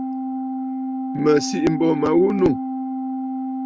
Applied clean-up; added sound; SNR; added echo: none; Organ; 4 dB; none.